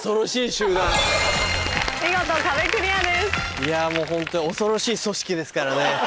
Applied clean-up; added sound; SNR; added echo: none; Breathing; 8 dB; none.